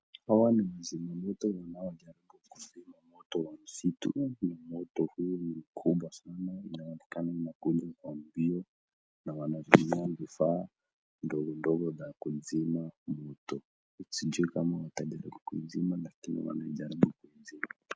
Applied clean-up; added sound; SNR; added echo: none; none; none; none.